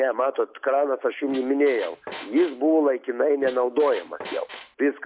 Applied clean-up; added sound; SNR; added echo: none; Squeak; 15 dB; none.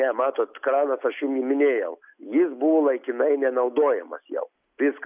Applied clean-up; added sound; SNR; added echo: none; none; none; none.